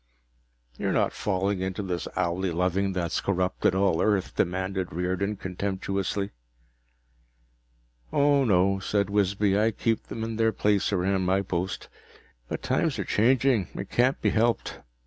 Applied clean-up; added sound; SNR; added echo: none; none; none; none.